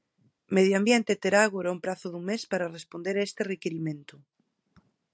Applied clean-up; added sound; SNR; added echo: none; none; none; none.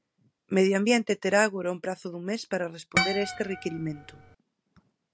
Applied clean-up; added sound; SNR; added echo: none; Harp; 3 dB; none.